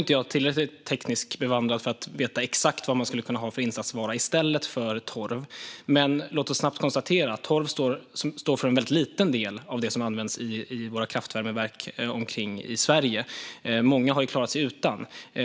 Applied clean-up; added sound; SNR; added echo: none; none; none; none.